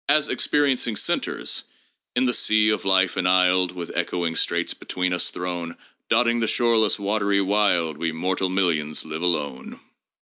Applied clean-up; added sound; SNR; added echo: none; none; none; none.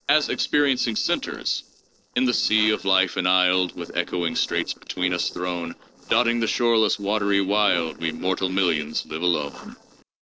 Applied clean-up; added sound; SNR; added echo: neural separator model SepFormer DNS4.